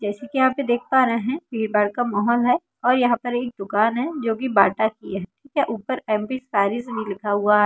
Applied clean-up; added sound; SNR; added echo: none; none; none; none.